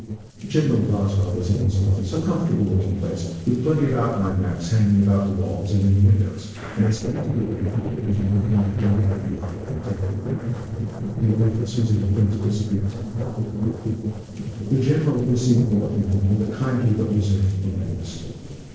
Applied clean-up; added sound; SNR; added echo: neural separator model SepFormer DNS4.